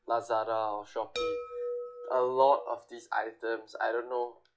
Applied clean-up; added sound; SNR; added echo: classical method log-MMSE.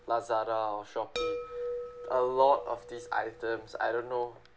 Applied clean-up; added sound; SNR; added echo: none; Chime; 10 dB; none.